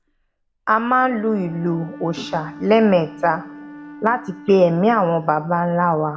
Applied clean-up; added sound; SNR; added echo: none; Wind instrument, woodwind instrument; 19 dB; reverberation time 1.4 s.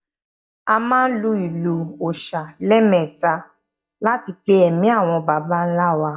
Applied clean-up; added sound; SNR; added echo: neural mask model DeepFilterNet 3.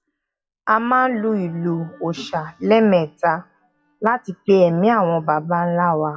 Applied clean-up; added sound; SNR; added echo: classical method WPE with log-MMSE.